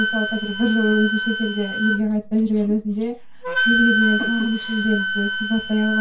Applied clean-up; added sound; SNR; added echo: none; Wind instrument, woodwind instrument; 3 dB; reverberation time 0.2 s.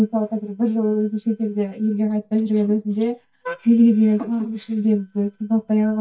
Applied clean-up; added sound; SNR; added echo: neural mask model DeepFilterNet 3.